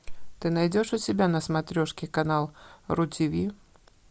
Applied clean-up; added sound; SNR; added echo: none; none; none; none.